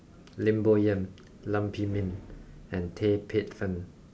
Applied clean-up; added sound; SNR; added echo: none; none; none; none.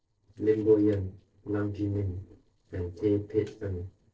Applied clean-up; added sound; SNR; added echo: neural separator model SepFormer DNS4.